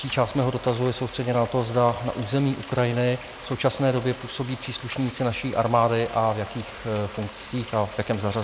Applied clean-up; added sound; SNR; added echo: none; Frying (food); 16 dB; none.